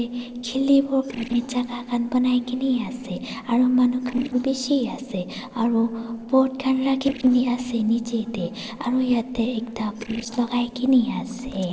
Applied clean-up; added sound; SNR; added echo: neural separator model SepFormer DNS4.